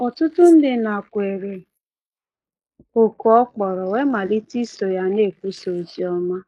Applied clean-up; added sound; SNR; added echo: neural mask model Resemble Enhance denoiser.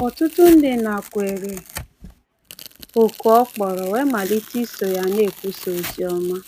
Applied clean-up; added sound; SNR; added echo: none; Tearing; 17 dB; none.